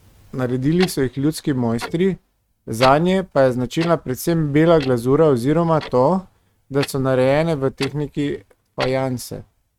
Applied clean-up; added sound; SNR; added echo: neural mask model RNNoise.